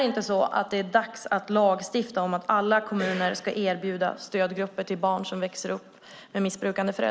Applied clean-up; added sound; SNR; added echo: none; none; none; none.